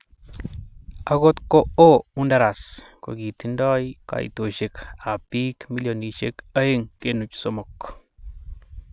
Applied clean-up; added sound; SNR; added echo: none; none; none; none.